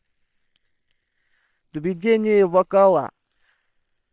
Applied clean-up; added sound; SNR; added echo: neural separator model SepFormer WHAM!.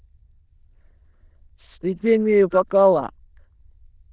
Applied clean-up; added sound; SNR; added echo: neural diffusion model UNIVERSE++.